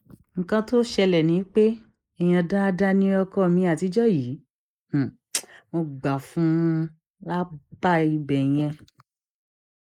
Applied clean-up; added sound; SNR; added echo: neural mask model Resemble Enhance denoiser.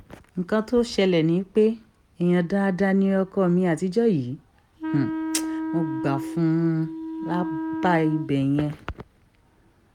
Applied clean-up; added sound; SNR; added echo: none; Wind instrument, woodwind instrument; 6 dB; none.